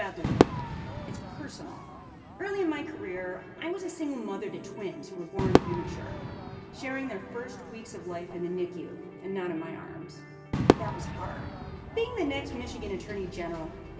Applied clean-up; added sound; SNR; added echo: none; Crowd / Fireworks; -2 dB; reverberation time 2.6 s.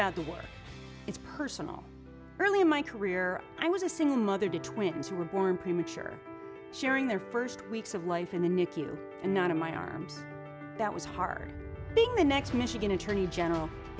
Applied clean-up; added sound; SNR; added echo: none; none; none; none.